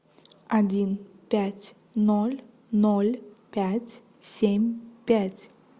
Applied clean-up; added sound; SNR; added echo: none; none; none; none.